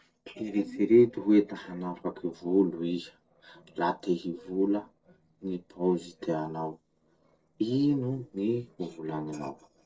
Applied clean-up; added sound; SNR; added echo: neural separator model SepFormer DNS4.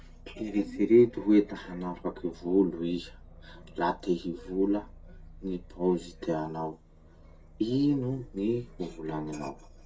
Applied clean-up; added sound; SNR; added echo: none; Aircraft; 20 dB; reverberation time 0.2 s.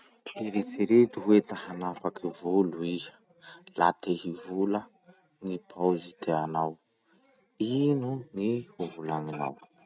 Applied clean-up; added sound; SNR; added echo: none; none; none; none.